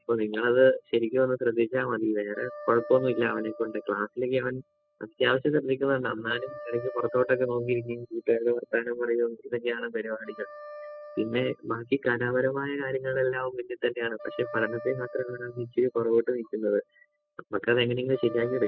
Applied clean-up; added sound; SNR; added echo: classical method spectral subtraction.